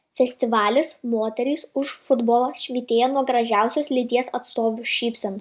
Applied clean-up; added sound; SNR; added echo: none; none; none; none.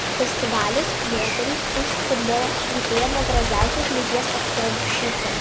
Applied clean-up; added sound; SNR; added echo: none; Rain; -3 dB; none.